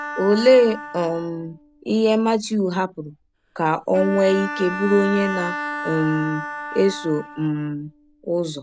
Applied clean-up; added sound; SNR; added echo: none; Bowed string instrument; 11 dB; none.